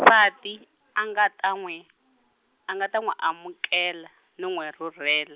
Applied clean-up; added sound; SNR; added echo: none; none; none; none.